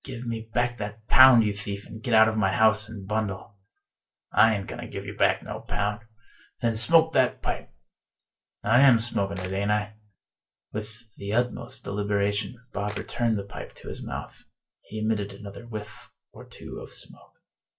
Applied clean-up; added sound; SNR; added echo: neural separator model SepFormer DNS4.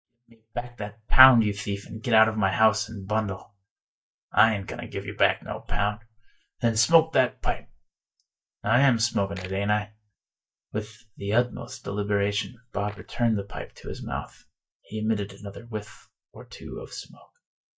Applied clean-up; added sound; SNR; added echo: neural mask model DeepFilterNet 3.